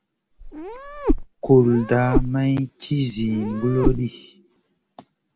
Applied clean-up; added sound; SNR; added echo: none; Meow; 2 dB; none.